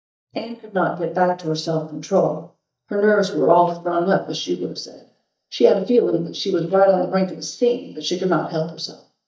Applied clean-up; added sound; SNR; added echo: neural mask model DeepFilterNet 3.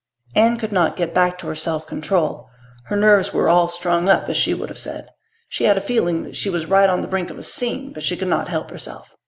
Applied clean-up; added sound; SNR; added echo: none; none; none; none.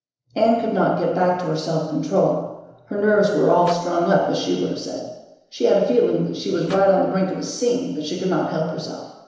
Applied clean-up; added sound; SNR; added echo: neural separator model SepFormer DNS4.